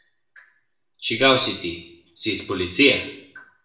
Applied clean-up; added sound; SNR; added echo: none; none; none; reverberation time 0.6 s.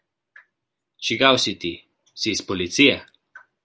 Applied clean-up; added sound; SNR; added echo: none; none; none; none.